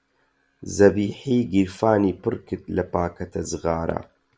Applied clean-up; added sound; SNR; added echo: none; none; none; none.